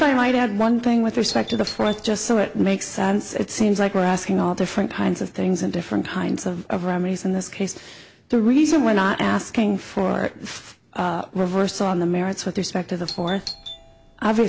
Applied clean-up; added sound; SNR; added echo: none; Doorbell; 15 dB; none.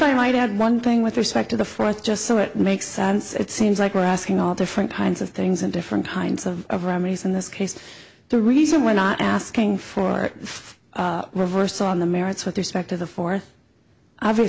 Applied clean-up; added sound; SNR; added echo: none; none; none; none.